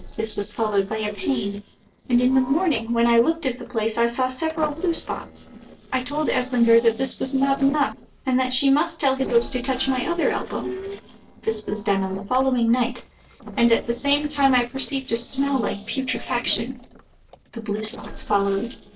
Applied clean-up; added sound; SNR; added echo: neural separator model SepFormer DNS4.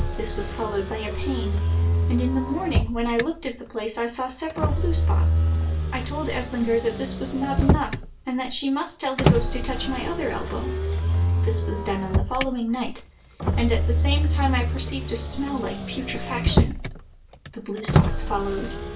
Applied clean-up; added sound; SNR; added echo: none; Motor vehicle (road); -4 dB; reverberation time 0.3 s.